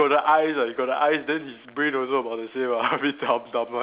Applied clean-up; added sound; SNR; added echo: none; none; none; none.